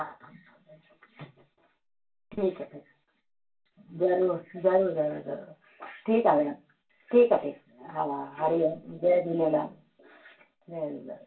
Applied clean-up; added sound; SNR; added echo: none; none; none; reverberation time 0.2 s.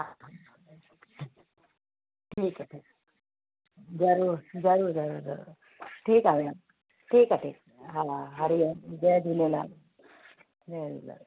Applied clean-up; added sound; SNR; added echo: none; none; none; none.